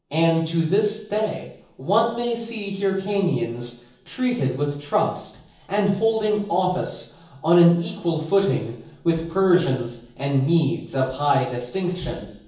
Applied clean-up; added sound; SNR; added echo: none; none; none; reverberation time 0.7 s.